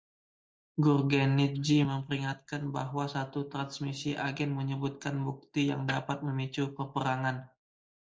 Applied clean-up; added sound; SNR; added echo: neural mask model Resemble Enhance denoiser.